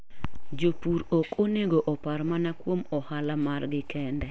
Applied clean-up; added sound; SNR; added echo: none; none; none; none.